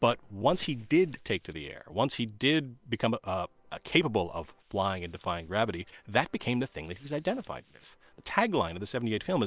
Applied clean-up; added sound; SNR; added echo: neural separator model SepFormer WHAM!.